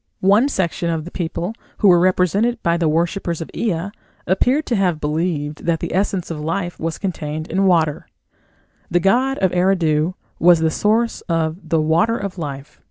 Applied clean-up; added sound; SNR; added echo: none; none; none; none.